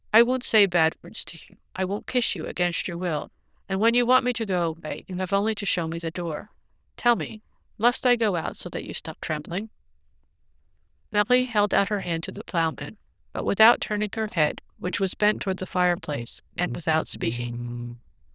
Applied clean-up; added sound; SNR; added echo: neural diffusion model UNIVERSE++.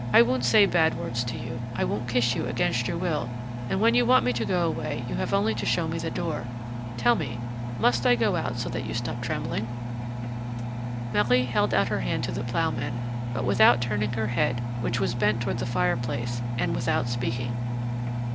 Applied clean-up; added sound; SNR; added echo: none; Engine; 3 dB; none.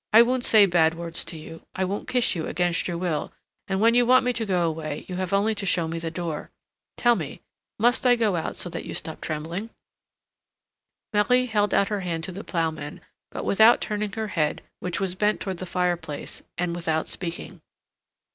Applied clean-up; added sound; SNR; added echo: none; none; none; none.